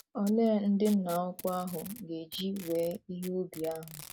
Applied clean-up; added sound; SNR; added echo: none; Packing tape, duct tape; 19 dB; none.